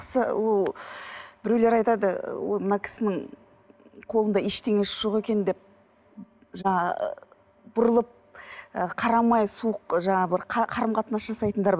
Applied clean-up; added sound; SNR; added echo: none; none; none; none.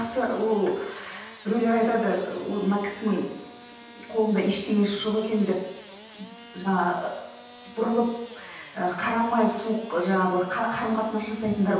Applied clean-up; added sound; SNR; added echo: none; Engine starting / Sawing; 18 dB; reverberation time 0.9 s.